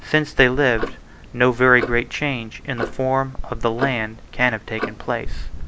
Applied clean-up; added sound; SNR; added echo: none; Clock; 13 dB; none.